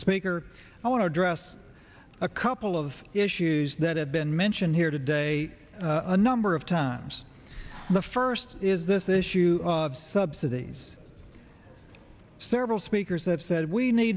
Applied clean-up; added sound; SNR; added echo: none; none; none; none.